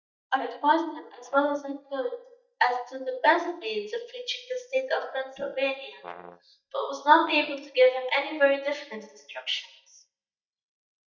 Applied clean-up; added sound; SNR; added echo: neural mask model DeepFilterNet 3.